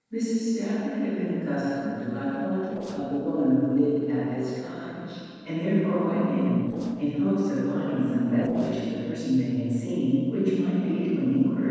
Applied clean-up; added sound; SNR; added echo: neural separator model SepFormer DNS4.